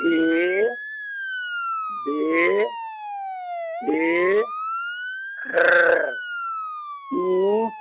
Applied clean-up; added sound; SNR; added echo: none; Motor vehicle (road) / Siren; 7 dB; none.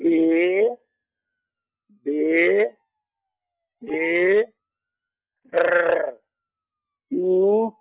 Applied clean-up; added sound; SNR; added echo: neural mask model DeepFilterNet 3.